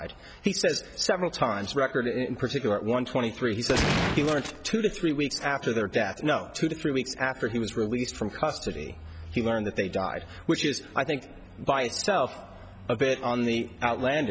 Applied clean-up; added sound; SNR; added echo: none; Gunshot, gunfire; 1 dB; none.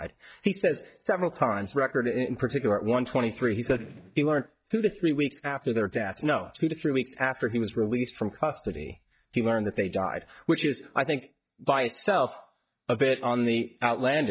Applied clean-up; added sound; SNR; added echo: neural mask model DeepFilterNet 3.